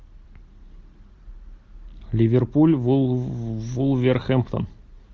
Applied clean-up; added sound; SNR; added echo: none; none; none; none.